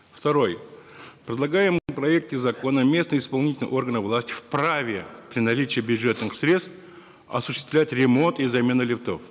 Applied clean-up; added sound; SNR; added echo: none; none; none; none.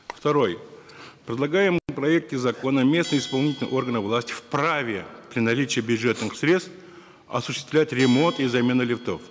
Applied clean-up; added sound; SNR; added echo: none; Telephone + Bell; 20 dB; none.